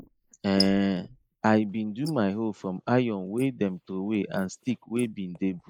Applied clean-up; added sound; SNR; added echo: neural mask model Resemble Enhance denoiser.